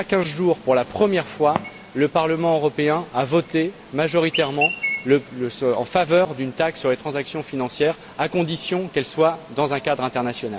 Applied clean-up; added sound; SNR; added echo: none; Chirp, tweet; 13 dB; none.